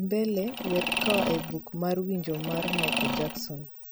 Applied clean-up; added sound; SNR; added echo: none; Mechanisms; 2 dB; none.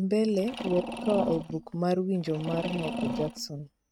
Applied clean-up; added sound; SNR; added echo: neural mask model RNNoise.